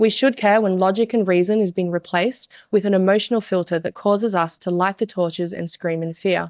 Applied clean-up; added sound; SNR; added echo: neural mask model DeepFilterNet 3.